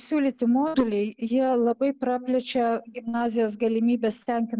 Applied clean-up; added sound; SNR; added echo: none; none; none; none.